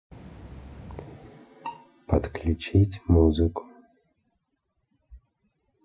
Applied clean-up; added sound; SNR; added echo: classical method Wiener filter.